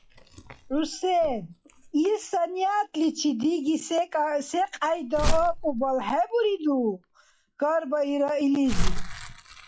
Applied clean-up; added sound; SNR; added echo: classical method log-MMSE.